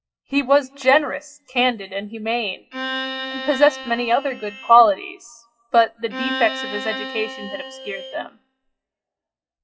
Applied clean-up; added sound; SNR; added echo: classical method WPE with log-MMSE.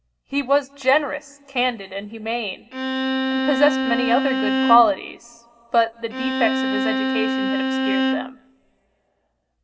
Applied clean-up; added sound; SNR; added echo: none; Bowed string instrument; -1 dB; reverberation time 1.6 s.